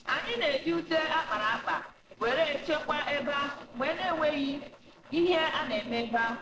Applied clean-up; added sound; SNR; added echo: neural separator model SepFormer DNS4.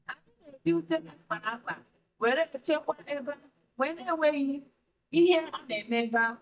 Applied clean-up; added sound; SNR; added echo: neural mask model DeepFilterNet 3.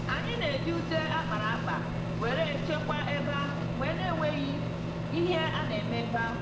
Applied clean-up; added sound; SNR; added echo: none; Microwave oven; 0 dB; reverberation time 0.7 s.